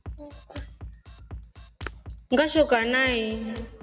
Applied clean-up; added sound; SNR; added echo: none; Drum kit; 13 dB; none.